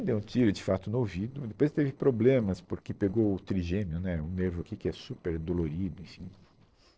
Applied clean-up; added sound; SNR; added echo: neural separator model SepFormer DNS4.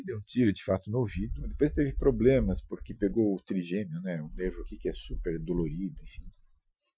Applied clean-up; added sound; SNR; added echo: classical method Wiener filter.